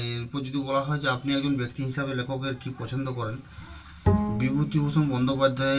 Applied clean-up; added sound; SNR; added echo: none; Bowed string instrument; 2 dB; reverberation time 0.1 s.